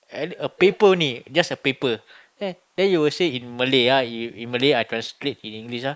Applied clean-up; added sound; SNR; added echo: neural mask model Resemble Enhance denoiser.